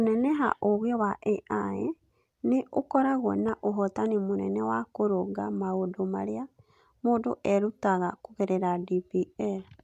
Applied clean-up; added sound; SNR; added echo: none; none; none; none.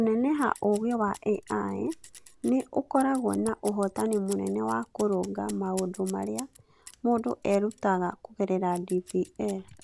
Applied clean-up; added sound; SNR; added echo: none; Scissors; 13 dB; none.